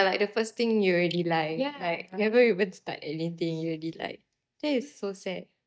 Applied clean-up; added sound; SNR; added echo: neural mask model DeepFilterNet 3.